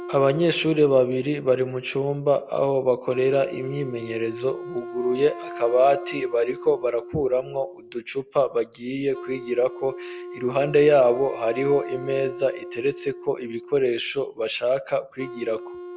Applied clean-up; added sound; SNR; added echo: none; Wind instrument, woodwind instrument; 14 dB; none.